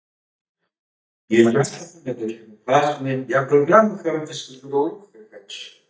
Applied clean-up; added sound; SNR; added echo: neural mask model DeepFilterNet 3.